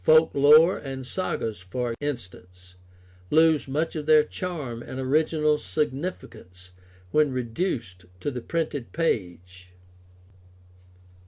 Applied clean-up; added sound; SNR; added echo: none; none; none; none.